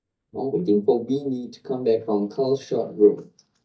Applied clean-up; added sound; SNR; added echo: neural mask model DeepFilterNet 3.